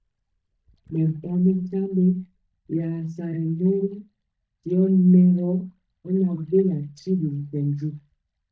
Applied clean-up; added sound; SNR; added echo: neural mask model DeepFilterNet 3.